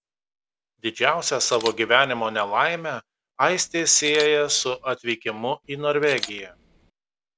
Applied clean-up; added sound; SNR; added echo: none; Camera; 15 dB; none.